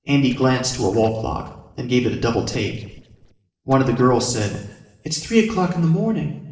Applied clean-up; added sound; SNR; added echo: neural separator model SepFormer DNS4.